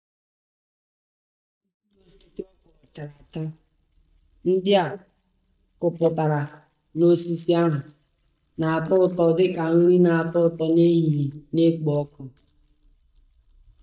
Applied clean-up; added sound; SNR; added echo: neural mask model DeepFilterNet 3.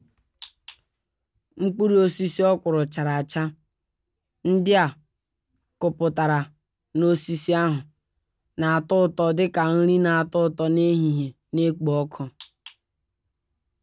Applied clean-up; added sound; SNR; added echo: none; none; none; none.